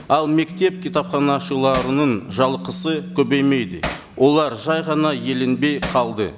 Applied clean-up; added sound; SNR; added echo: none; Telephone + Hammer; 12 dB; none.